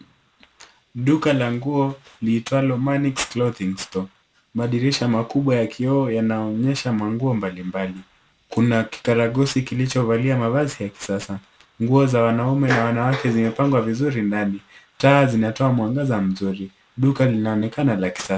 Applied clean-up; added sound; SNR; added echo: none; none; none; none.